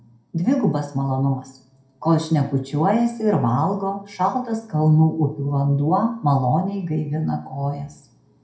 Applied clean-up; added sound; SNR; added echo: none; none; none; reverberation time 0.4 s.